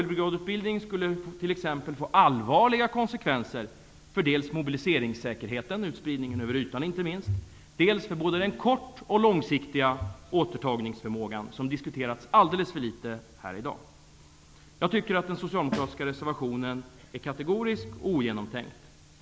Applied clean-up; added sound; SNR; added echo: none; Snare drum; 12 dB; none.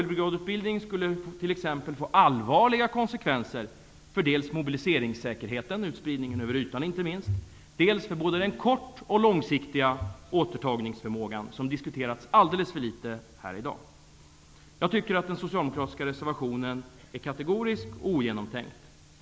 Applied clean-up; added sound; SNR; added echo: none; none; none; none.